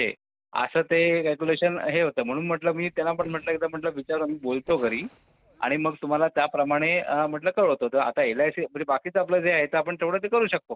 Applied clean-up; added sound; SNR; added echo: neural separator model SepFormer DNS4.